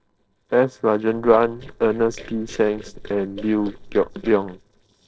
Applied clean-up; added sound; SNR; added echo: neural separator model SepFormer DNS4.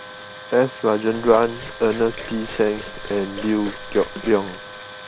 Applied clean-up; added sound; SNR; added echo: none; Liquid + Tools; 12 dB; none.